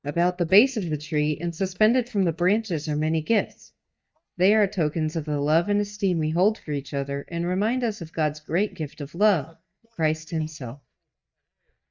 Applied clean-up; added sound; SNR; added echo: neural mask model DeepFilterNet 3.